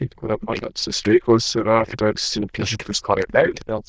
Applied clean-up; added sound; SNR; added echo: neural diffusion model UNIVERSE++.